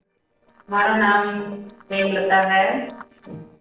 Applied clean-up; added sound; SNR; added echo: neural separator model SepFormer DNS4.